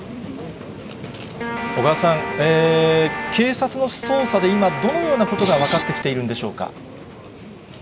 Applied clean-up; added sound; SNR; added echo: none; Screech + Guitar; 5 dB; none.